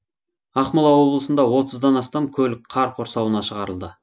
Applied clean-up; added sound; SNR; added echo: none; none; none; none.